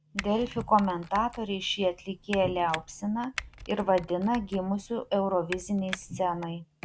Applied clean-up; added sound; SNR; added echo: none; Typing; 14 dB; none.